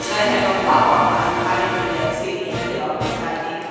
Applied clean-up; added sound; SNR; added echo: none; Applause; 5 dB; reverberation time 2.1 s.